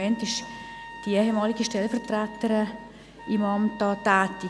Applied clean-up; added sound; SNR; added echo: none; Trumpet; 16 dB; none.